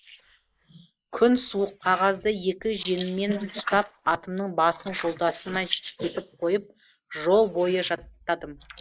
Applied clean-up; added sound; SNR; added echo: neural mask model Resemble Enhance denoiser.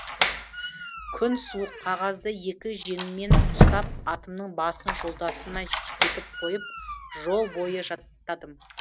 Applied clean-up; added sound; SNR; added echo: none; Squeak; -5 dB; none.